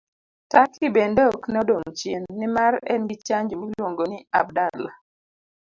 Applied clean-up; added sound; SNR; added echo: none; none; none; none.